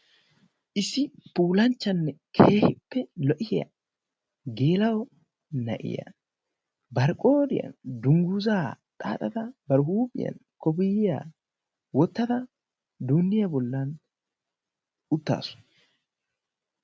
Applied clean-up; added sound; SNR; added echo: none; none; none; none.